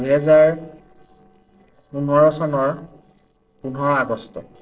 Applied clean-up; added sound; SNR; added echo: neural separator model SepFormer DNS4.